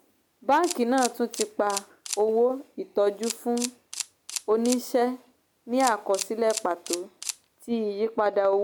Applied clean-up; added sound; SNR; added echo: none; Camera; 12 dB; none.